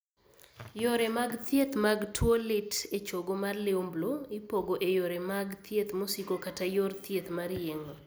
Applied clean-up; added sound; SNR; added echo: none; none; none; none.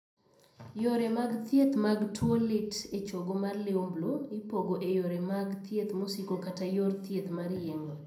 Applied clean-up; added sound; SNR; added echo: none; none; none; reverberation time 0.5 s.